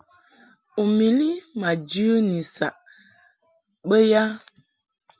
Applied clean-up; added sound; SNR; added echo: none; none; none; none.